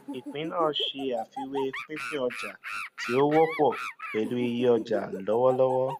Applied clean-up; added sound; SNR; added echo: none; Animal; 10 dB; none.